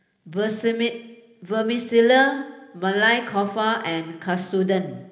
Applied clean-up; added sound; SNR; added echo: none; none; none; reverberation time 0.8 s.